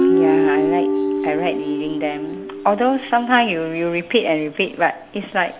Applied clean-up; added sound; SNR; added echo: none; Guitar; 1 dB; reverberation time 0.4 s.